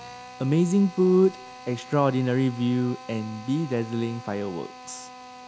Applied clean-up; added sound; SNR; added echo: none; Drill; 18 dB; none.